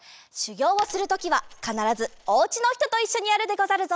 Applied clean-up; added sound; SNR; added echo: neural mask model Resemble Enhance denoiser.